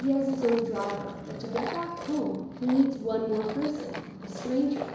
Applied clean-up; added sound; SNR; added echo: none; Tools; 12 dB; reverberation time 1.0 s.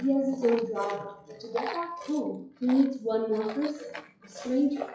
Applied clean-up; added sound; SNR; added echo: classical method WPE with log-MMSE.